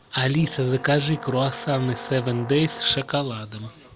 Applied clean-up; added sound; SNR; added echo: none; Brass instrument; 16 dB; none.